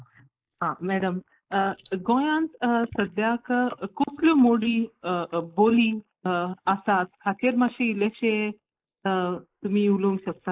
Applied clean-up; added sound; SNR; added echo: neural mask model Resemble Enhance denoiser.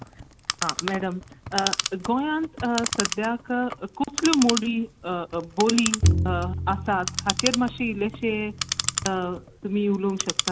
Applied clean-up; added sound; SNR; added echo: none; Clock + Bowed string instrument; 3 dB; none.